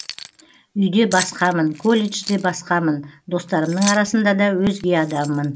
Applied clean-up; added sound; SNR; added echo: none; Keys jangling; 15 dB; none.